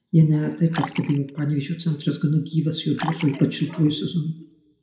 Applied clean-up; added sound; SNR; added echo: none; Fill (with liquid); 16 dB; reverberation time 0.4 s.